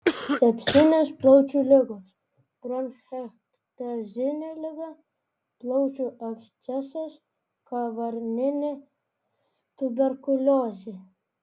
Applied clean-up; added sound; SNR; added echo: none; Cough; 2 dB; none.